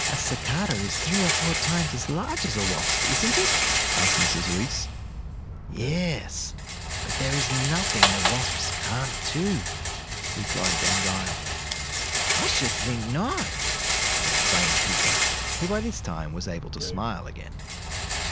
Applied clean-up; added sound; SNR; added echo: none; Rattle; -4 dB; none.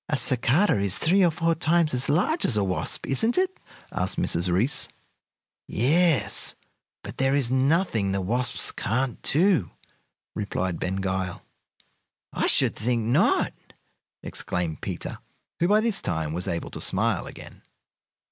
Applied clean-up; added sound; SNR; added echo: none; none; none; none.